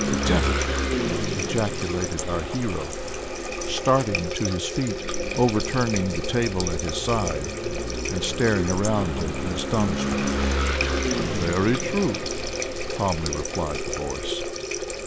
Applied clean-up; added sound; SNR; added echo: none; Water tap, faucet + Engine / Vehicle; 0 dB; none.